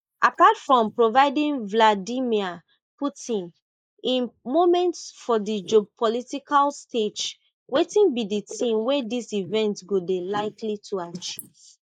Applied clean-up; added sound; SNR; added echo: neural mask model Resemble Enhance denoiser.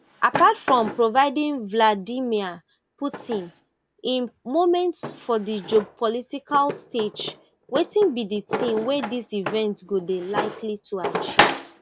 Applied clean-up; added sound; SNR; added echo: none; Drawer open or close; 7 dB; none.